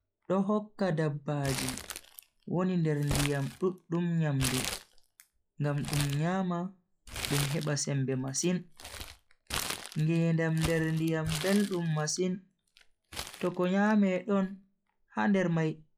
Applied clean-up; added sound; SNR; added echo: classical method log-MMSE.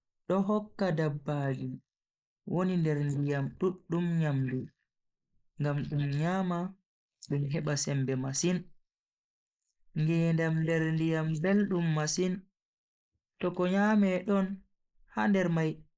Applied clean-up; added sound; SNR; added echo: neural mask model Resemble Enhance denoiser.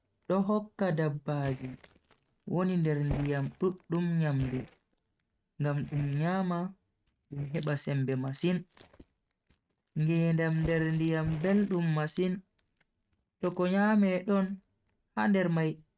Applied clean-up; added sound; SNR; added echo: neural mask model RNNoise.